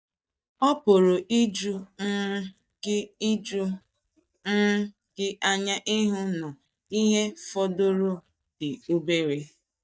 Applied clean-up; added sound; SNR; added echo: neural mask model DeepFilterNet 3.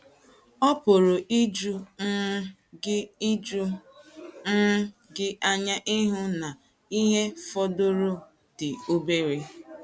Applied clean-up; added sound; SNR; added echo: none; none; none; none.